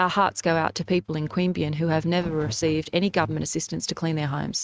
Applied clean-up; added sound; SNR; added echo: neural mask model RNNoise.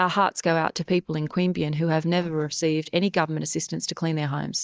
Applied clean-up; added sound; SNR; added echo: neural mask model DeepFilterNet 3.